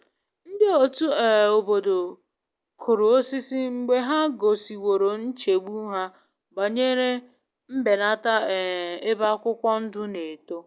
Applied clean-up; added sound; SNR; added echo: none; none; none; none.